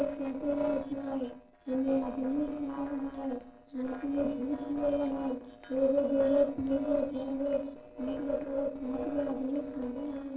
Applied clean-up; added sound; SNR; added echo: neural separator model SepFormer DNS4.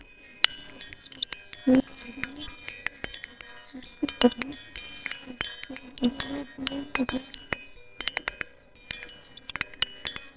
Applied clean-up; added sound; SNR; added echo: neural separator model SepFormer WHAMR!.